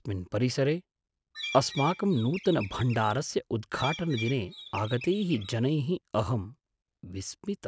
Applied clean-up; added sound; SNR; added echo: none; Bird; 12 dB; none.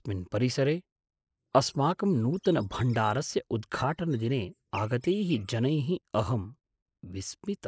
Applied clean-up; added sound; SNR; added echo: neural mask model Resemble Enhance denoiser.